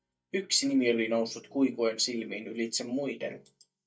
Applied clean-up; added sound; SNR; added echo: neural mask model DeepFilterNet 3.